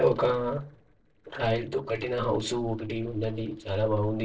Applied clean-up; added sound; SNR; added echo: neural separator model SepFormer DNS4.